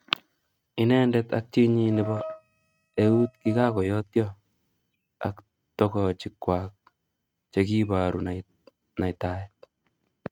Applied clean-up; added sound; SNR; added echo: neural mask model RNNoise.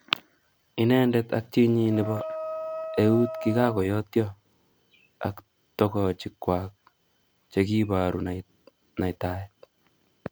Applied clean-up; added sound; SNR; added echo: none; Wind instrument, woodwind instrument; 9 dB; none.